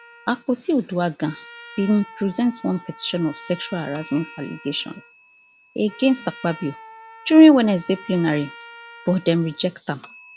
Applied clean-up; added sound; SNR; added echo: none; Bell + Trumpet; 20 dB; none.